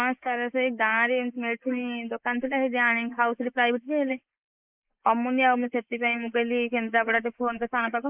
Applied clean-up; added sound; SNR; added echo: neural mask model Resemble Enhance denoiser.